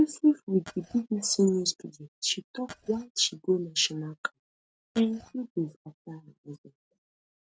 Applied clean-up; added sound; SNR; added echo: none; Glass; 18 dB; none.